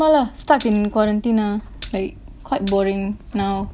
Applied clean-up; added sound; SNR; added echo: none; Splash, splatter; 19 dB; none.